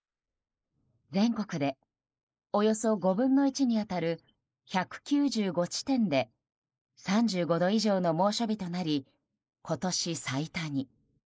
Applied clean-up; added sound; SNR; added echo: neural mask model Resemble Enhance denoiser.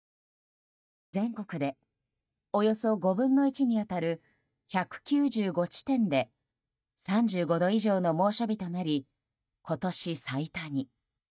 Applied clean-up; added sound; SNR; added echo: neural mask model DeepFilterNet 3.